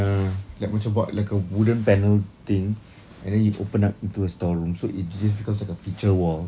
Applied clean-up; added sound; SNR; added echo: none; none; none; none.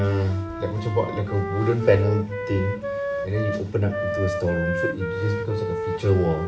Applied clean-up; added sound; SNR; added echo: none; Wind instrument, woodwind instrument; 5 dB; reverberation time 1.3 s.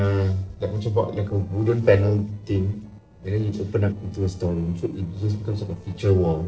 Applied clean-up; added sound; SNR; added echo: neural separator model SepFormer DNS4.